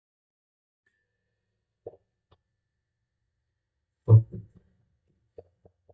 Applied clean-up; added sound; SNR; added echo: neural mask model DeepFilterNet 3.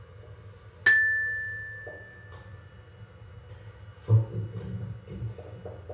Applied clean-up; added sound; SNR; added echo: none; Glockenspiel; -5 dB; reverberation time 0.6 s.